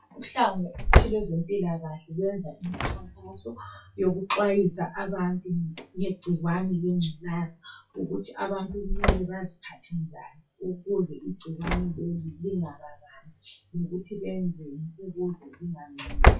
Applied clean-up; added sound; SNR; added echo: classical method WPE with log-MMSE.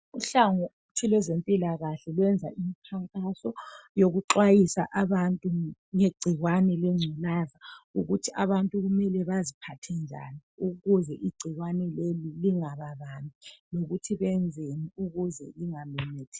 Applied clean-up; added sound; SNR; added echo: none; none; none; none.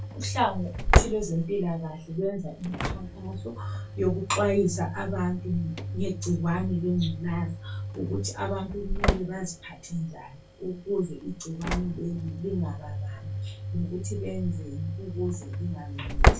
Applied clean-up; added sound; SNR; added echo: none; Slam / Engine; 0 dB; reverberation time 0.2 s.